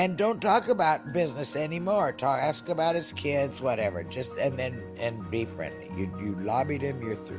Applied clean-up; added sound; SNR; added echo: none; none; none; none.